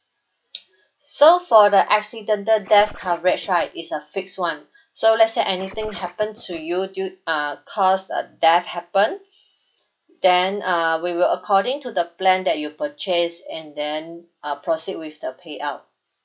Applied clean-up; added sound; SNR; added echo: classical method log-MMSE.